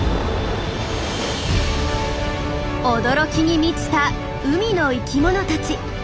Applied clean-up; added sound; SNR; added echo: none; none; none; none.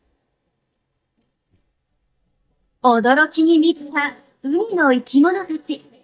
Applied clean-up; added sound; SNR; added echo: neural mask model DeepFilterNet 3.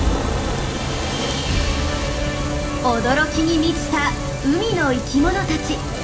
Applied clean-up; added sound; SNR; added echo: none; Frying (food); 11 dB; reverberation time 0.7 s.